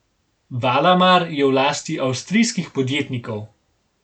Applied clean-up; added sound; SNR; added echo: none; none; none; none.